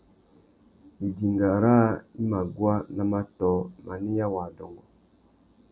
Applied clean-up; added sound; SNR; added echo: none; none; none; none.